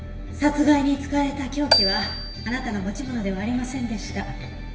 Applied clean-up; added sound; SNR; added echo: none; Marimba, xylophone; 0 dB; reverberation time 1.0 s.